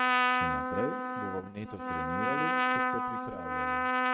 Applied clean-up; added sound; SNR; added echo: neural mask model RNNoise.